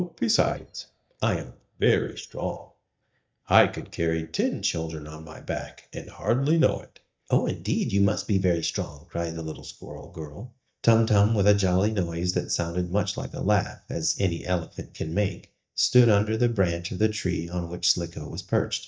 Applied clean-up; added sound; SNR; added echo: neural mask model DeepFilterNet 3.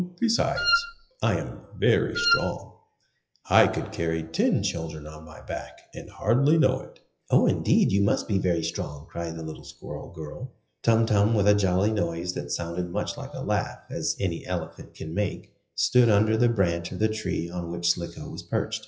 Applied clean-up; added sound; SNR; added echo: classical method WPE with log-MMSE.